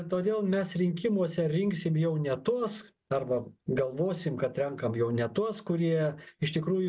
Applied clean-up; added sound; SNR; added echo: none; none; none; none.